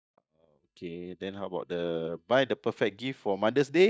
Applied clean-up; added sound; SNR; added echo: neural mask model DeepFilterNet 3.